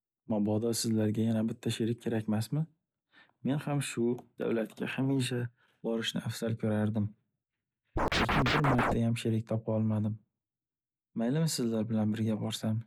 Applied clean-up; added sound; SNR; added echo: none; Scratching (performance technique); -3 dB; none.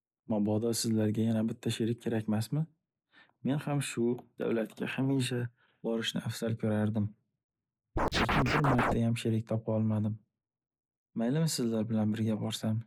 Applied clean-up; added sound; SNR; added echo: neural mask model Resemble Enhance denoiser.